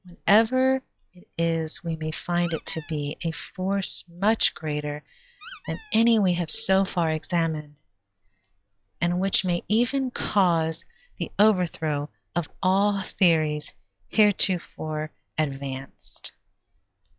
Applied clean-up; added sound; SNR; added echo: classical method log-MMSE.